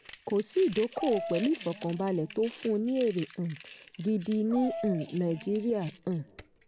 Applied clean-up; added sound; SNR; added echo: none; Dog + Crumpling, crinkling; 10 dB; none.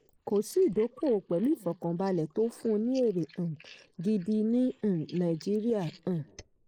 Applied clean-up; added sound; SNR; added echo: neural mask model Resemble Enhance denoiser.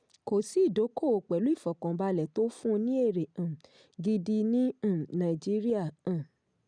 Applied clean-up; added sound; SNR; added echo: none; none; none; none.